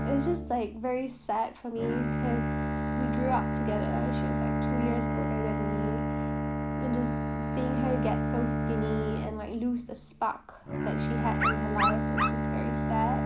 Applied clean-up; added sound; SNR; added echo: none; Bowed string instrument + Dog; -4 dB; none.